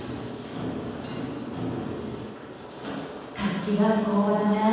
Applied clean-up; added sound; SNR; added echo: none; none; none; reverberation time 1.2 s.